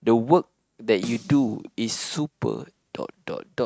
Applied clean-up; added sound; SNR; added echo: neural mask model RNNoise.